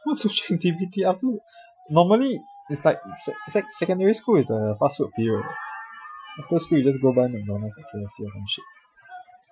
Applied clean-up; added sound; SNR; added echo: classical method Wiener filter.